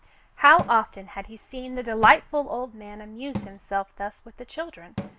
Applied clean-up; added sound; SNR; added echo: none; Cupboard open or close / Drawer open or close; 16 dB; none.